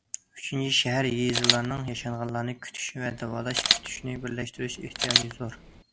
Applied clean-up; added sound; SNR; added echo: none; Camera; 0 dB; none.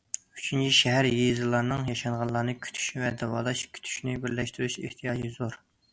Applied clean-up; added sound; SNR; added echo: none; none; none; none.